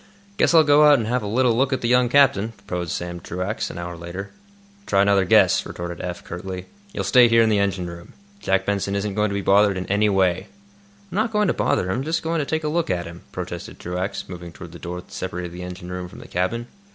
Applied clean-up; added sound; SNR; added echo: none; none; none; none.